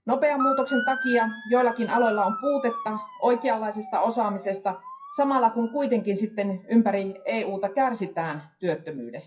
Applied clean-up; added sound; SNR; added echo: classical method WPE with log-MMSE.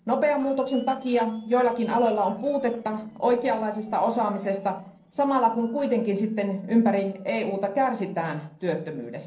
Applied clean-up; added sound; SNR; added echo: neural separator model SepFormer DNS4.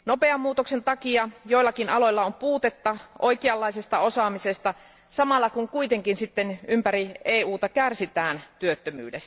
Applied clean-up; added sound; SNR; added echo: none; none; none; none.